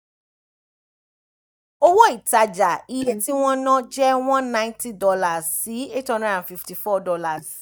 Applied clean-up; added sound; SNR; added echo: neural mask model DeepFilterNet 3.